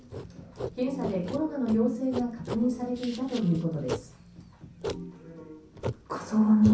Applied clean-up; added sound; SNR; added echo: none; Writing; 10 dB; reverberation time 0.6 s.